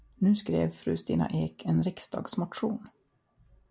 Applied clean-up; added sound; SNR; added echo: none; none; none; none.